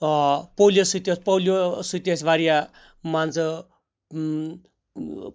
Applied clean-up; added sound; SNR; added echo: neural mask model Resemble Enhance denoiser.